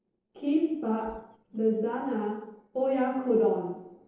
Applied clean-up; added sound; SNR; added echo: neural separator model SepFormer DNS4.